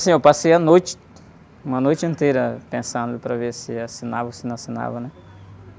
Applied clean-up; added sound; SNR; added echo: none; none; none; none.